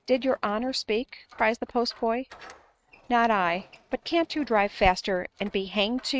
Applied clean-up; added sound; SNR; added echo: neural mask model RNNoise.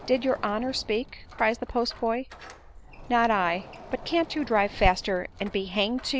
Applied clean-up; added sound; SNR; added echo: none; Door; 18 dB; none.